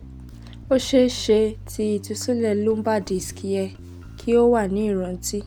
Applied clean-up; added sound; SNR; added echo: none; Bass guitar; 16 dB; none.